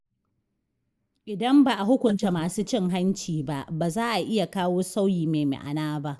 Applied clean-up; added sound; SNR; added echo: neural mask model Resemble Enhance denoiser.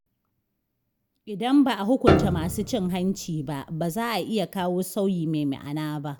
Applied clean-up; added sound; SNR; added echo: none; Piano; 0 dB; none.